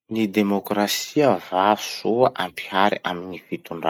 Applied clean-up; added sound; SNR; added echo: neural mask model Resemble Enhance denoiser.